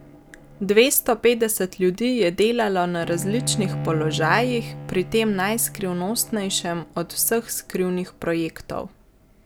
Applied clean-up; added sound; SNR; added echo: none; Bowed string instrument; 12 dB; none.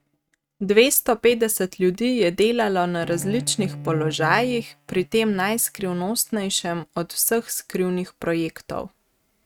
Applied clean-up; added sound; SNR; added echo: neural mask model RNNoise.